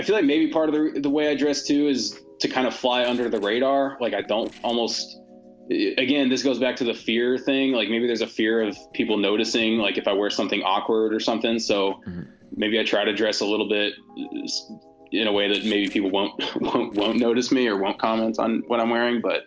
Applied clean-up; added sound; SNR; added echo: neural separator model SepFormer DNS4.